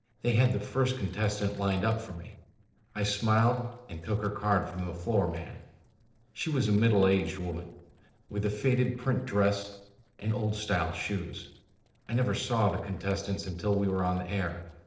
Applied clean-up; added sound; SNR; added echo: neural separator model SepFormer DNS4.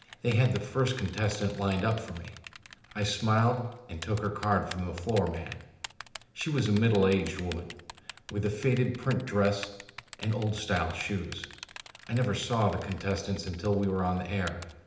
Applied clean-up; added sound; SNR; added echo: none; Typing; 18 dB; reverberation time 0.8 s.